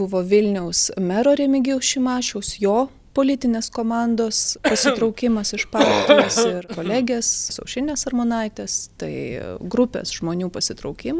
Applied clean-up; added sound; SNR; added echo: none; Cough; -1 dB; none.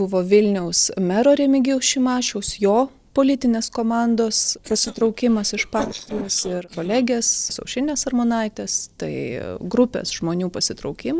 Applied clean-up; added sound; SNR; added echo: neural separator model SepFormer DNS4.